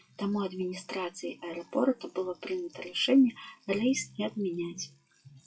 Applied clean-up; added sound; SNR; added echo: classical method WPE with log-MMSE.